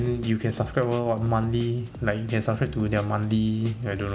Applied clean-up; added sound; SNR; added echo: none; Drum kit; 16 dB; none.